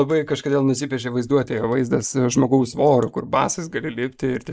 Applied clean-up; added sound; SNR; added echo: neural mask model Resemble Enhance denoiser.